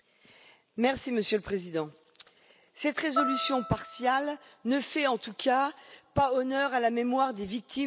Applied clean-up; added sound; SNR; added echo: none; Piano; 6 dB; none.